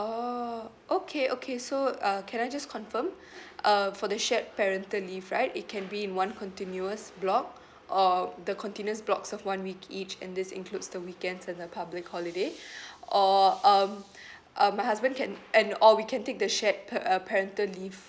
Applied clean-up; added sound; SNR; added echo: none; none; none; none.